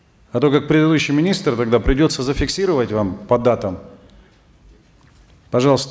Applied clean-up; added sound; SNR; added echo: none; none; none; none.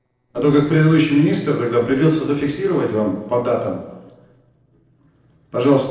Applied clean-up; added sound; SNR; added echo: neural separator model SepFormer DNS4.